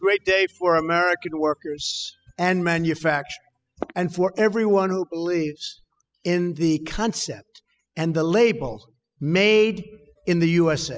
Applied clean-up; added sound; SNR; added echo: classical method spectral subtraction.